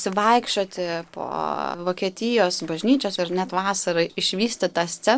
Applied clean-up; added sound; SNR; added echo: neural separator model SepFormer DNS4.